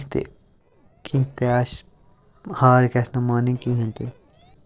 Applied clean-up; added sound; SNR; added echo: neural separator model SepFormer DNS4.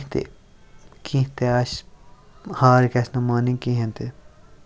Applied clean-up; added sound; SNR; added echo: none; none; none; none.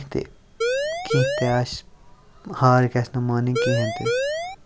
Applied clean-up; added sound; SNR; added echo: none; Siren; 0 dB; none.